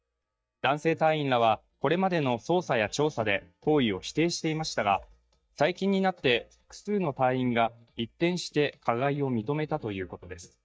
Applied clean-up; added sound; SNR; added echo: neural mask model DeepFilterNet 3.